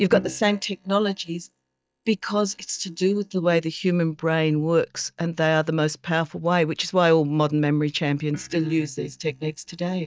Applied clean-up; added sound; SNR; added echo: neural mask model DeepFilterNet 3.